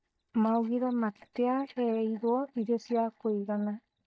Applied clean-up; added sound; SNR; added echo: neural mask model DeepFilterNet 3.